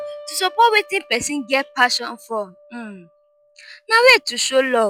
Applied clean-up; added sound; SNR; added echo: classical method log-MMSE.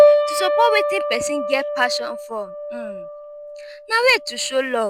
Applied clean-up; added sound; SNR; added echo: none; Piano; -2 dB; none.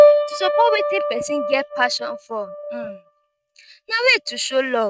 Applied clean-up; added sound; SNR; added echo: neural mask model RNNoise.